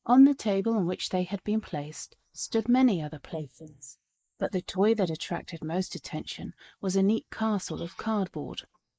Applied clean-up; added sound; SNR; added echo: neural mask model Resemble Enhance denoiser.